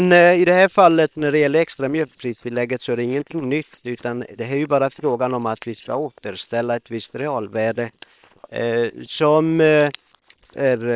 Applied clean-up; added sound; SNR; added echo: neural separator model SepFormer WHAM!.